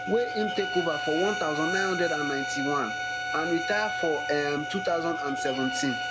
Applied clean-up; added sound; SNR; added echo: none; Bowed string instrument; 2 dB; none.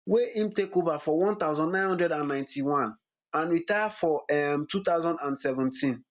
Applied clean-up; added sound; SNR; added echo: none; none; none; none.